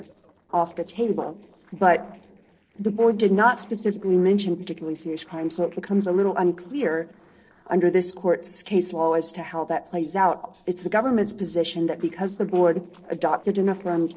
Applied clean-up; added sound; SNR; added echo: neural separator model SepFormer DNS4.